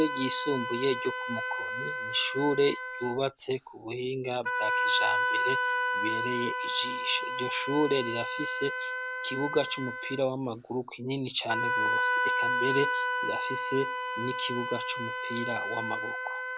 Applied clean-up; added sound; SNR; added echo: none; Wind instrument, woodwind instrument; 0 dB; none.